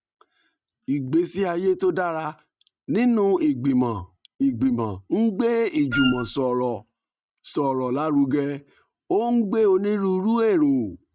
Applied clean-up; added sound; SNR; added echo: neural mask model RNNoise.